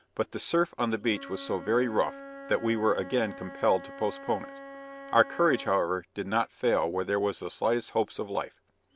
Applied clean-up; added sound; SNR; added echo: none; Wind instrument, woodwind instrument; 17 dB; none.